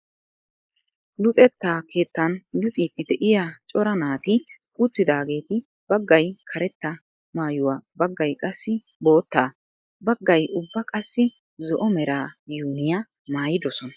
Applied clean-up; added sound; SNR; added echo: neural mask model Resemble Enhance denoiser.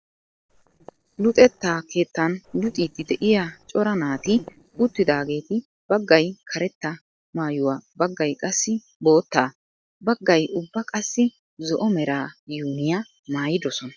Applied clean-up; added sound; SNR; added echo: neural separator model SepFormer DNS4.